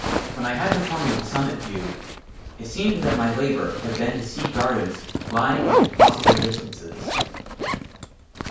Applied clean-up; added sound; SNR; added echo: none; Zipper (clothing); -2 dB; reverberation time 0.5 s.